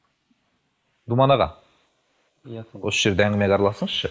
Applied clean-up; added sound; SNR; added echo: neural mask model Resemble Enhance denoiser.